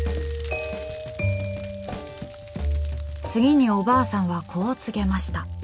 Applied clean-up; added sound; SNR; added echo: none; Drum kit; 16 dB; none.